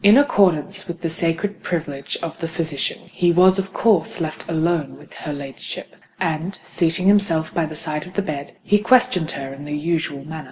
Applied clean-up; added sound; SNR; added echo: none; none; none; none.